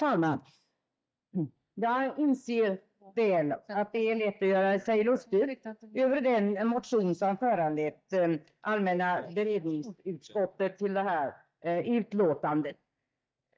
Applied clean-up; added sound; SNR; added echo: neural mask model DeepFilterNet 3.